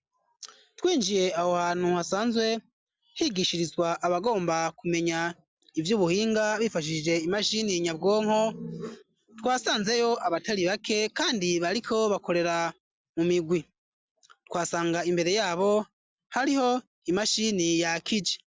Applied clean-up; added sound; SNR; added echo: none; none; none; none.